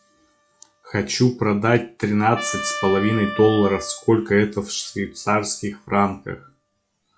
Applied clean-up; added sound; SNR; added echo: classical method log-MMSE.